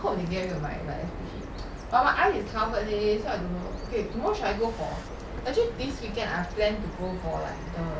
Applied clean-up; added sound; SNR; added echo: none; Bird vocalization, bird call, bird song; 12 dB; none.